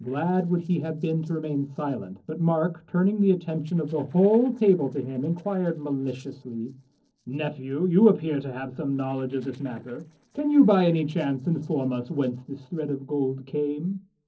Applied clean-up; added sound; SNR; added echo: neural separator model SepFormer DNS4.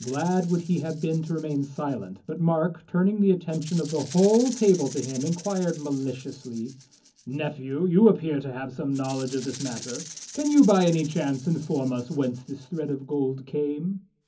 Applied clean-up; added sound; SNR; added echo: none; Rattle (instrument); 19 dB; reverberation time 0.4 s.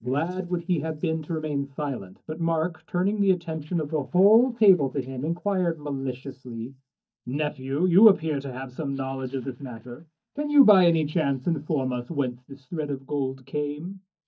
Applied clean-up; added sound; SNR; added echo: neural mask model DeepFilterNet 3.